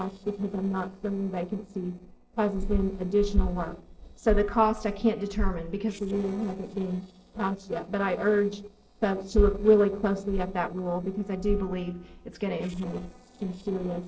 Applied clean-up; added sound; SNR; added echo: neural separator model SepFormer DNS4.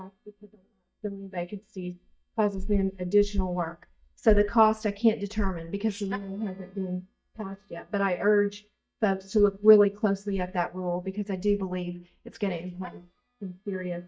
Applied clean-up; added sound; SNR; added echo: neural mask model DeepFilterNet 3.